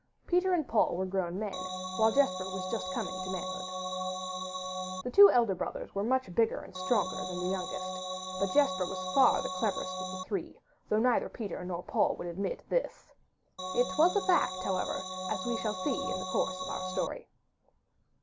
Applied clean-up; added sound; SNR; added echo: none; Organ; 5 dB; none.